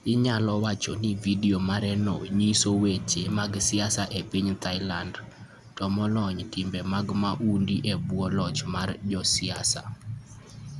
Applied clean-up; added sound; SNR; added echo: none; none; none; none.